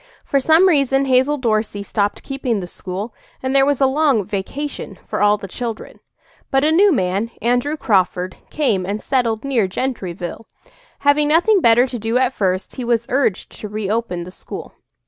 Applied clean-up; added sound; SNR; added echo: none; none; none; none.